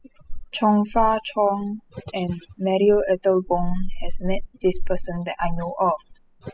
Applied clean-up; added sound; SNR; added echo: classical method spectral subtraction.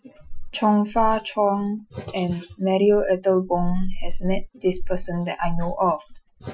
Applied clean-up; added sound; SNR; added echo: classical method Wiener filter.